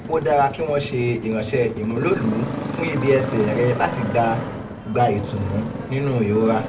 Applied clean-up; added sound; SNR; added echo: none; Motorcycle; 7 dB; reverberation time 0.2 s.